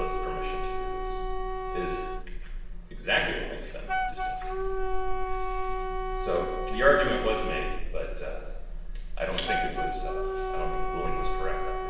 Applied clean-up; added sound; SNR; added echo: none; Wind instrument, woodwind instrument; 5 dB; reverberation time 0.9 s.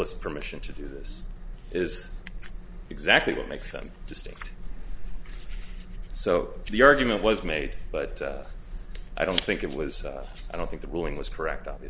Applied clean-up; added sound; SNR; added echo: none; none; none; none.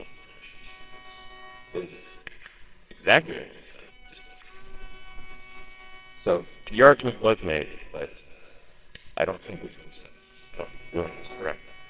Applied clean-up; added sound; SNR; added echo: neural separator model SepFormer WHAMR!.